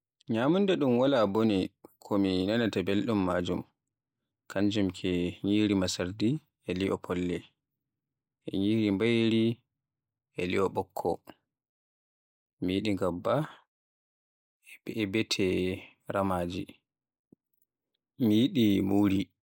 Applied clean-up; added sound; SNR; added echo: neural mask model Resemble Enhance denoiser.